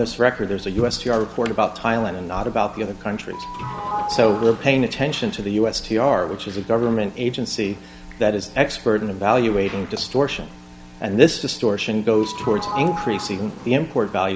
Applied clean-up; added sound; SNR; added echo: none; Sliding door / Doorbell; 9 dB; none.